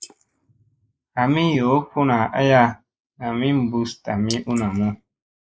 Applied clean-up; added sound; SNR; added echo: neural mask model Resemble Enhance denoiser.